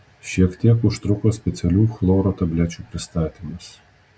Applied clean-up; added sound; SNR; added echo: none; none; none; none.